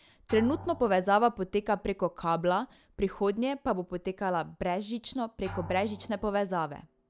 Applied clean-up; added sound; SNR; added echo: none; Drum; 19 dB; none.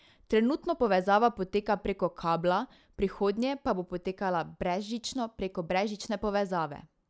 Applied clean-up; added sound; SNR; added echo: none; none; none; none.